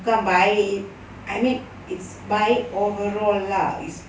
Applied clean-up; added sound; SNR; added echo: none; none; none; none.